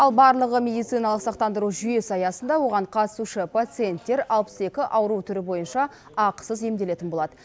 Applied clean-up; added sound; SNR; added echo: none; none; none; none.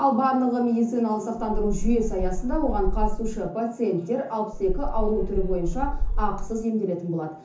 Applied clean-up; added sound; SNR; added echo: none; Meow; 0 dB; reverberation time 0.6 s.